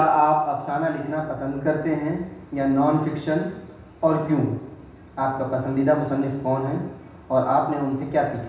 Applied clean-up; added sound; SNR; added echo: none; none; none; reverberation time 0.9 s.